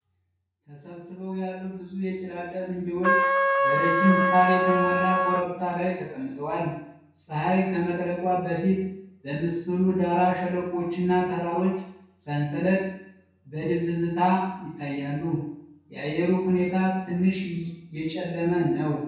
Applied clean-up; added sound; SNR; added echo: none; Trumpet; -3 dB; reverberation time 0.6 s.